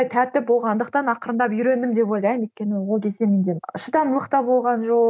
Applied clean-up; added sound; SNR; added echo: none; none; none; none.